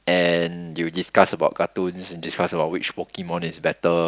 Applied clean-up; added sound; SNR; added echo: none; none; none; none.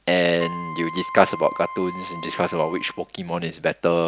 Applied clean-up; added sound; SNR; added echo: none; Wind instrument, woodwind instrument; 12 dB; none.